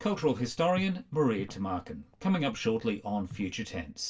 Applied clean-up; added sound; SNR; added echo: none; Walk, footsteps; 20 dB; reverberation time 0.1 s.